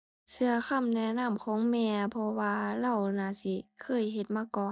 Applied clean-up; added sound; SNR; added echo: neural mask model DeepFilterNet 3.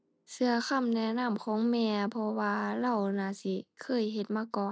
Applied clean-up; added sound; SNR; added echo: none; none; none; none.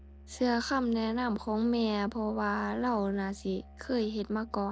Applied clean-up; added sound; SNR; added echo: none; Musical instrument; 20 dB; none.